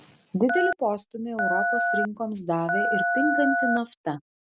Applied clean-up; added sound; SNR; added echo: none; Telephone; -2 dB; none.